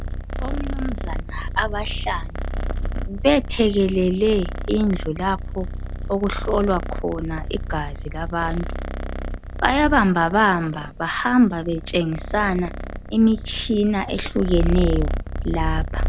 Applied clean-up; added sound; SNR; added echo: none; Purr; 4 dB; none.